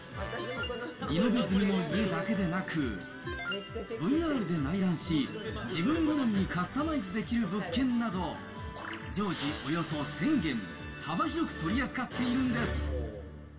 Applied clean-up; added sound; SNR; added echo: none; Brass instrument; 19 dB; reverberation time 1.6 s.